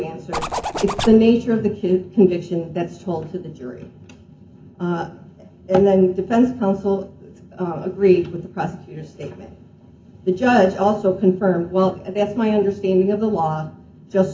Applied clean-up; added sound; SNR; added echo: none; Zipper (clothing); 7 dB; reverberation time 0.3 s.